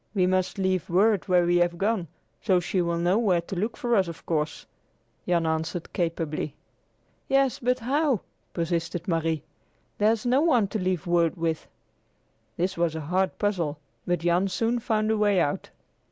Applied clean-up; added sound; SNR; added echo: none; none; none; none.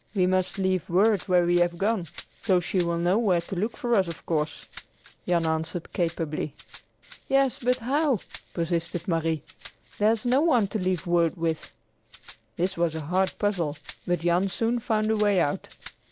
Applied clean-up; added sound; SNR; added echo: none; Rattle (instrument); 17 dB; none.